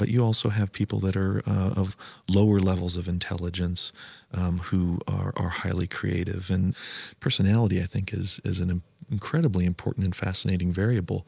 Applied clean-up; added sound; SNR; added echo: none; none; none; none.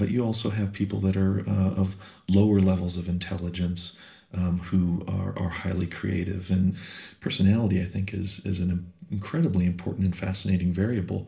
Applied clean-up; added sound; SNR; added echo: none; none; none; reverberation time 0.4 s.